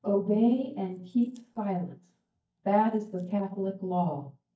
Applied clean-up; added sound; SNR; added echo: neural mask model DeepFilterNet 3.